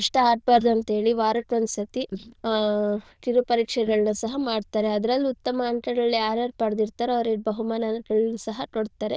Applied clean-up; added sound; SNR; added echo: neural diffusion model UNIVERSE++.